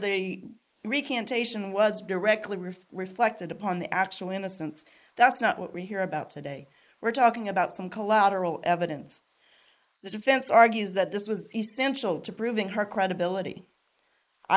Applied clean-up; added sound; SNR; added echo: neural mask model Resemble Enhance denoiser.